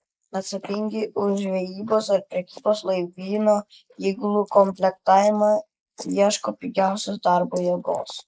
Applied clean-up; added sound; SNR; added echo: neural mask model Resemble Enhance denoiser.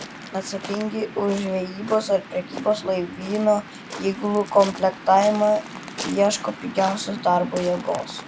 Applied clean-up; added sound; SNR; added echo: none; Waves, surf; 13 dB; none.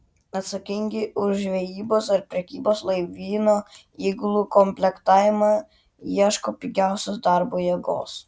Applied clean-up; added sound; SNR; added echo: none; none; none; none.